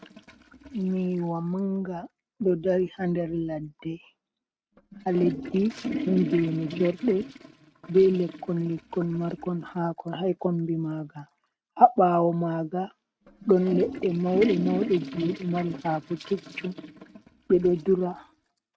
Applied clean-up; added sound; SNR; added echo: neural mask model RNNoise.